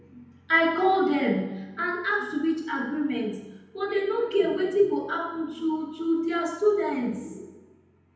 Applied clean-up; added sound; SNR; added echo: none; none; none; reverberation time 0.9 s.